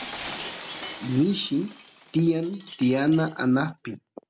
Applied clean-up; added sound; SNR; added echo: none; Shatter; 11 dB; none.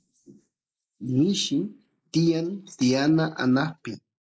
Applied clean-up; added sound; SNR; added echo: neural mask model Resemble Enhance denoiser.